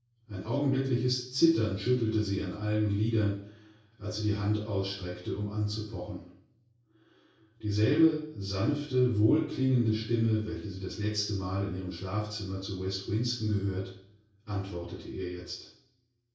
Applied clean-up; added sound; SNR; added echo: none; none; none; reverberation time 0.6 s.